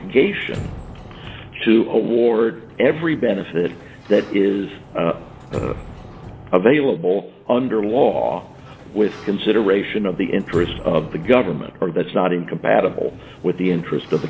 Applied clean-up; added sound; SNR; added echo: none; Sliding door; 18 dB; none.